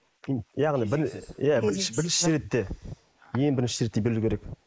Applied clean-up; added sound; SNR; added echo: neural mask model Resemble Enhance denoiser.